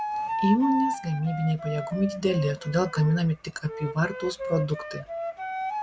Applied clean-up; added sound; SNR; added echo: none; Wind instrument, woodwind instrument; 6 dB; none.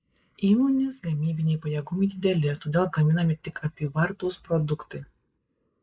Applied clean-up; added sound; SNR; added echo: neural mask model Resemble Enhance denoiser.